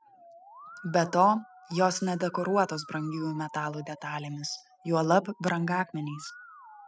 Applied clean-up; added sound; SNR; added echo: classical method spectral subtraction.